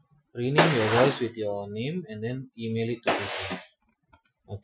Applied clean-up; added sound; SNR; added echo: classical method Wiener filter.